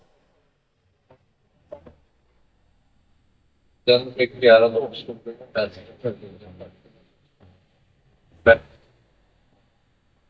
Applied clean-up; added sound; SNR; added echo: neural mask model DeepFilterNet 3.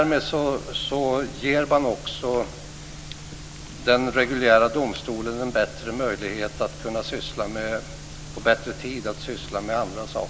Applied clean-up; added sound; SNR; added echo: none; none; none; none.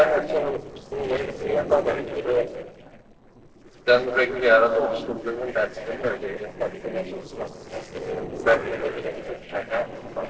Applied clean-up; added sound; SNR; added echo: neural separator model SepFormer DNS4.